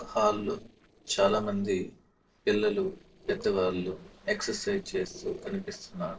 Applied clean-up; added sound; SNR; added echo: neural separator model SepFormer DNS4.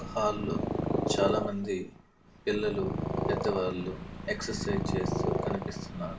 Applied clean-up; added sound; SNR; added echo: none; Purr; -1 dB; reverberation time 0.2 s.